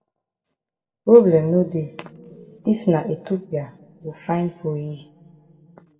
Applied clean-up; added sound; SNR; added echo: none; none; none; reverberation time 0.4 s.